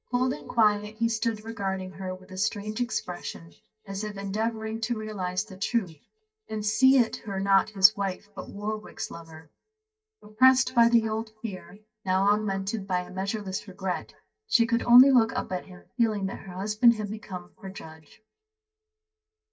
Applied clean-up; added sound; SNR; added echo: neural mask model DeepFilterNet 3.